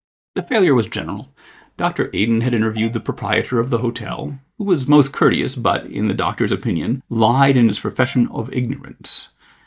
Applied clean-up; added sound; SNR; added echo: neural mask model DeepFilterNet 3.